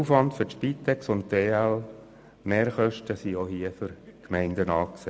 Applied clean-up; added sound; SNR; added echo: none; none; none; none.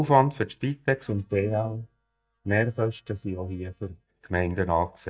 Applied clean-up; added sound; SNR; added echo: neural mask model DeepFilterNet 3.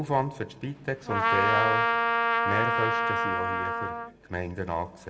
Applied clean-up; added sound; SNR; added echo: none; Trumpet; -5 dB; reverberation time 0.8 s.